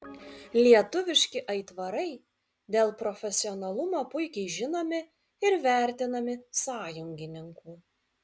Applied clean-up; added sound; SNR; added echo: none; Organ; 19 dB; none.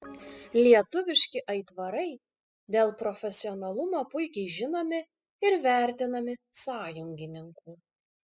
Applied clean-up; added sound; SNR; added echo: classical method spectral subtraction.